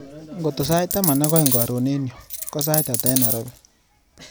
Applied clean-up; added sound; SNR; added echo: none; Coin (dropping); 1 dB; none.